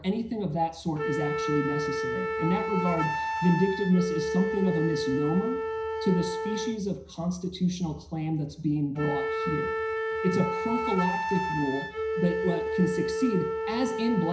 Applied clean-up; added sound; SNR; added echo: none; Wind instrument, woodwind instrument; 2 dB; reverberation time 0.5 s.